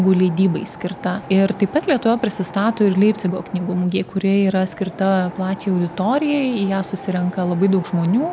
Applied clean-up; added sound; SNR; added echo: none; Wind; 19 dB; none.